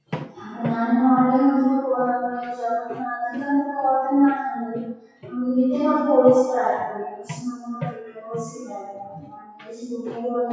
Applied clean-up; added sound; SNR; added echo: classical method WPE with log-MMSE.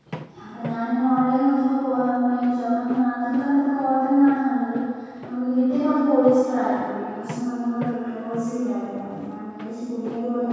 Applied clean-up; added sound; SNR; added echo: none; Walk, footsteps; 18 dB; reverberation time 2.0 s.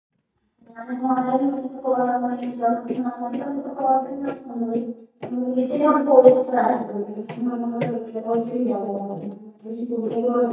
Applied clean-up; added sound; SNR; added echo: neural mask model DeepFilterNet 3.